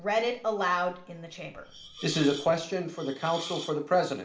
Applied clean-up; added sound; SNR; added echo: none; Hiss; 13 dB; reverberation time 0.6 s.